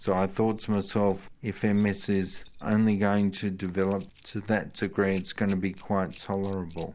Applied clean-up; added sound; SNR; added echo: none; Keys jangling; 19 dB; none.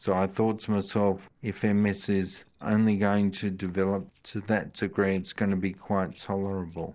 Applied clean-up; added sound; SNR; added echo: neural separator model SepFormer DNS4.